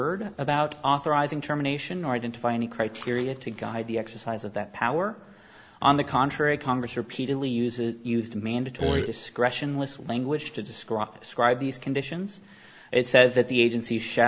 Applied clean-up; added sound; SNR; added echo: none; Burping, eructation; 2 dB; none.